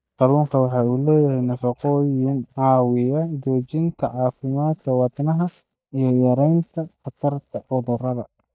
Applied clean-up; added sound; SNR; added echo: neural mask model DeepFilterNet 3.